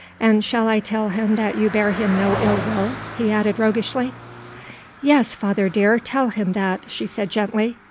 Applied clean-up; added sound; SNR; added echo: none; Car passing by; 12 dB; none.